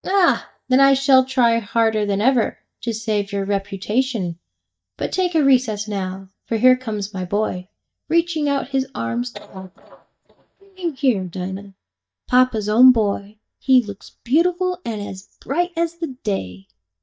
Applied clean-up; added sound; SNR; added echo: neural mask model DeepFilterNet 3.